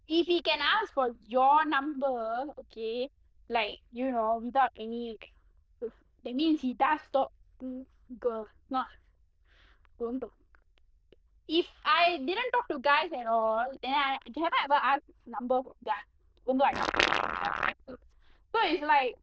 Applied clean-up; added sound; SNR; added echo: neural diffusion model UNIVERSE++.